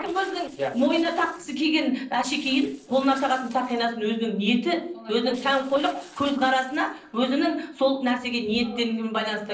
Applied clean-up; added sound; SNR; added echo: neural separator model SepFormer DNS4.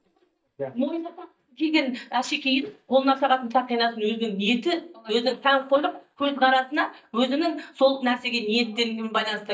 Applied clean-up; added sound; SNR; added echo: neural mask model DeepFilterNet 3.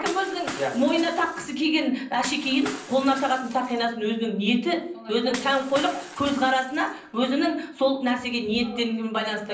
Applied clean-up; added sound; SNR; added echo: none; Shatter / Crushing; 15 dB; reverberation time 0.6 s.